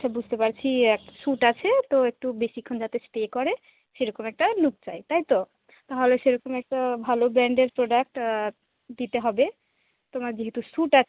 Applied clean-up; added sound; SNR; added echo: none; none; none; none.